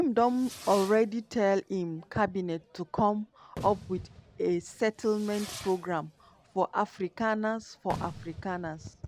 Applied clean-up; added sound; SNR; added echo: none; Fireworks; 17 dB; none.